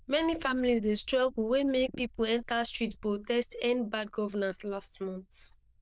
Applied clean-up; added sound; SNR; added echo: neural diffusion model UNIVERSE++.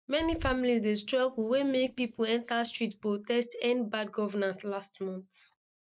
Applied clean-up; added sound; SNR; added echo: neural mask model DeepFilterNet 3.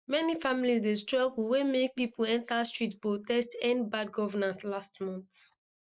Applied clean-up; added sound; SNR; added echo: neural mask model Resemble Enhance denoiser.